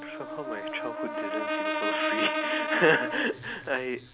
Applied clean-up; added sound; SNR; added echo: none; Brass instrument; 1 dB; none.